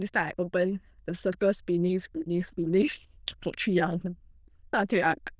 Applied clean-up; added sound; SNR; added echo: neural diffusion model UNIVERSE++.